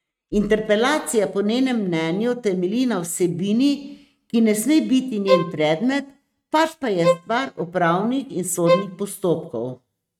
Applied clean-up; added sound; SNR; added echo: neural mask model RNNoise.